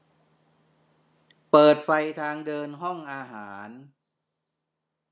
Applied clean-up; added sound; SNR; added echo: none; none; none; none.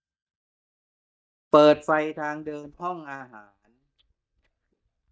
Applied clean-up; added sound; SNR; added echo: neural mask model DeepFilterNet 3.